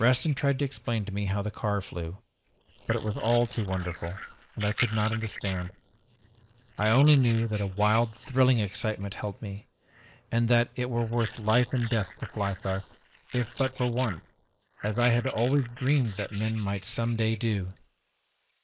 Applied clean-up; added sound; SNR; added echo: neural mask model Resemble Enhance denoiser.